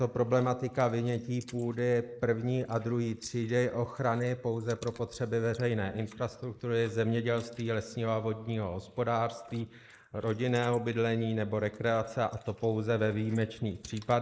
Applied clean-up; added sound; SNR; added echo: neural mask model Resemble Enhance denoiser.